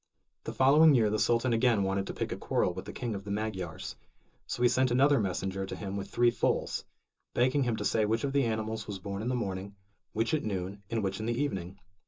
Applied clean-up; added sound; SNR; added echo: none; none; none; reverberation time 0.2 s.